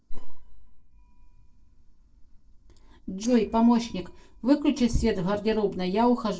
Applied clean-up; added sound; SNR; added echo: neural separator model SepFormer DNS4.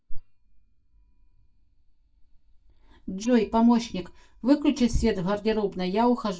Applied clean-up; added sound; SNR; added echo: neural mask model DeepFilterNet 3.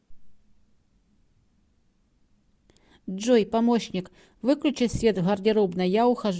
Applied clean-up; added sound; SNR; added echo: none; none; none; none.